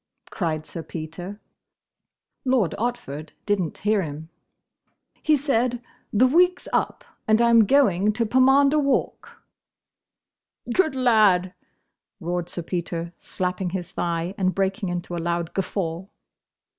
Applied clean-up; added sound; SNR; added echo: none; none; none; none.